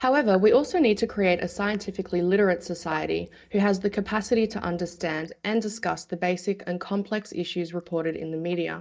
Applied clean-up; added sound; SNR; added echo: neural mask model DeepFilterNet 3.